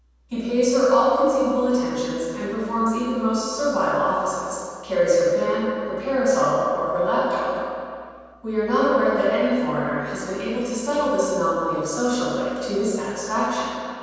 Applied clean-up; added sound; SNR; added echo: none; none; none; reverberation time 2.1 s.